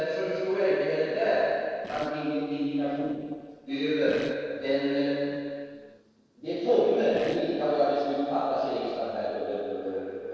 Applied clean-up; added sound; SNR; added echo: neural separator model SepFormer DNS4.